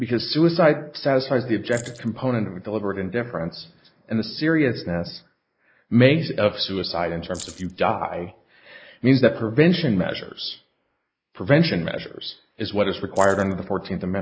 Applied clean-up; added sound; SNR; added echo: neural mask model Resemble Enhance denoiser.